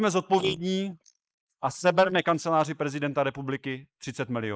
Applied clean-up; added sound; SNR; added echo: neural mask model Resemble Enhance denoiser.